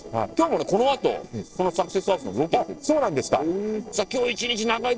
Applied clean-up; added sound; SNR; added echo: neural separator model SepFormer DNS4.